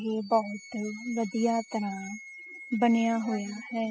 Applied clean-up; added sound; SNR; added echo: classical method spectral subtraction.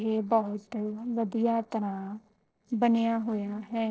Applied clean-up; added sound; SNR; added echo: neural separator model SepFormer DNS4.